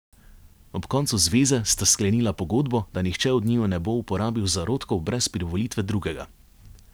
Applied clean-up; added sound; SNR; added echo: none; none; none; none.